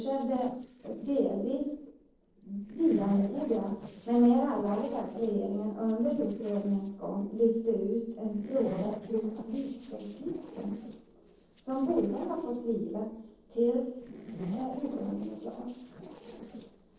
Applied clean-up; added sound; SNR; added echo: neural separator model SepFormer DNS4.